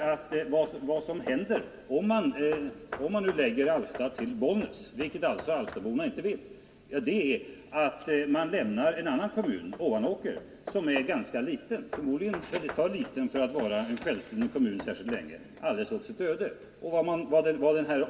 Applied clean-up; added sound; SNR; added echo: none; Hammer / Wood; 17 dB; reverberation time 1.9 s.